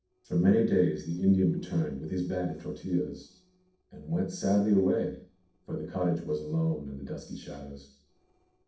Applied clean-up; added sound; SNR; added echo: neural separator model SepFormer DNS4.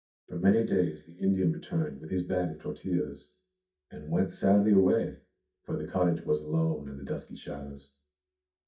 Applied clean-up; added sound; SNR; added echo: neural mask model DeepFilterNet 3.